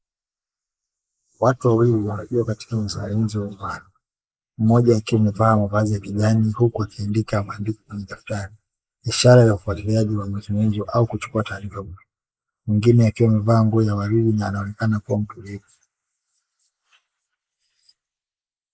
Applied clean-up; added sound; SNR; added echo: neural mask model Resemble Enhance denoiser.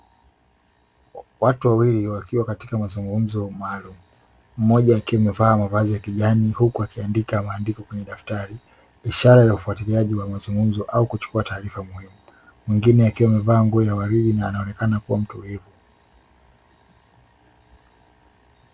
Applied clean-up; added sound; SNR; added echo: none; none; none; none.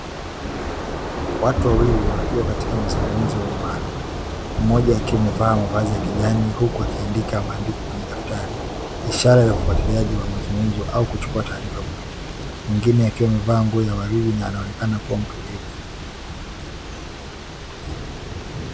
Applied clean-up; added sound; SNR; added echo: none; Thunder / Rain; 3 dB; none.